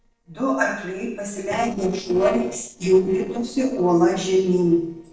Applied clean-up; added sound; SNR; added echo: neural separator model SepFormer DNS4.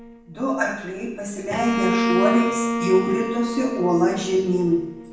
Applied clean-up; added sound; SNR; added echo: none; Bowed string instrument; 3 dB; reverberation time 0.8 s.